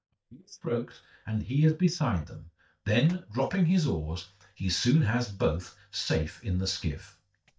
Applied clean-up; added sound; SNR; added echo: neural mask model DeepFilterNet 3.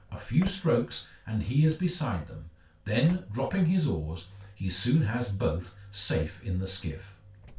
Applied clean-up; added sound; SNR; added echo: none; Slam / Engine; 19 dB; reverberation time 0.3 s.